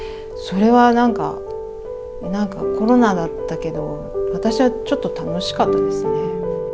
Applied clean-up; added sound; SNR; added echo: none; none; none; none.